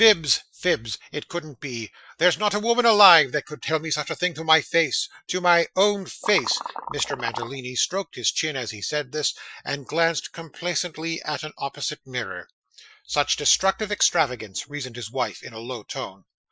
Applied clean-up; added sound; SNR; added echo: classical method Wiener filter.